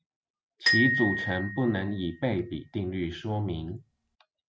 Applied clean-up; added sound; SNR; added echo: none; Glockenspiel; 2 dB; none.